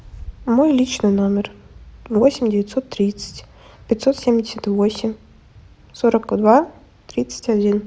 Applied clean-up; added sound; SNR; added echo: none; none; none; none.